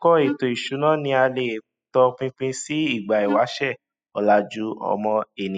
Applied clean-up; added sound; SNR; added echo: classical method spectral subtraction.